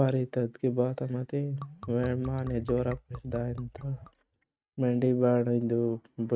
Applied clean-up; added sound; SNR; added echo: neural mask model RNNoise.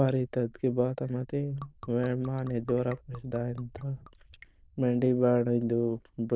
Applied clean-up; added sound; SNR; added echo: neural diffusion model UNIVERSE++.